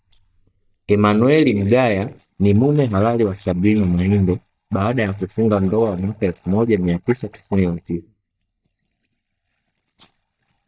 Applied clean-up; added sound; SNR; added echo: neural mask model DeepFilterNet 3.